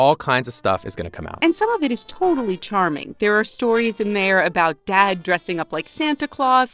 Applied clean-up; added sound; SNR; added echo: neural separator model SepFormer DNS4.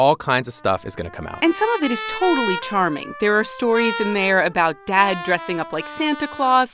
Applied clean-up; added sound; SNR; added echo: none; Trumpet; 11 dB; none.